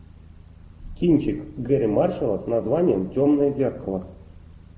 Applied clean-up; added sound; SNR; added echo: none; none; none; none.